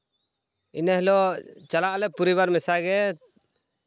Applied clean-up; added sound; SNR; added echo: none; none; none; none.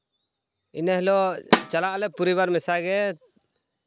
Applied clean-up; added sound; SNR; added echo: none; Snare drum; 2 dB; none.